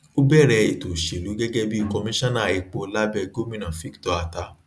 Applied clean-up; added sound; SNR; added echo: none; Bowed string instrument; 17 dB; none.